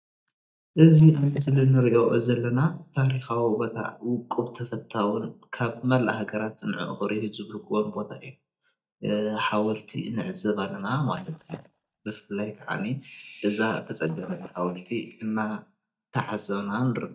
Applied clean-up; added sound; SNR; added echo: neural mask model DeepFilterNet 3.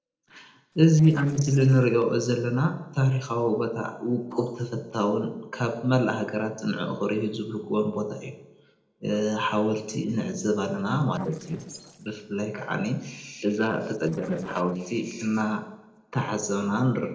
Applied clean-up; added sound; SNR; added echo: neural separator model SepFormer DNS4.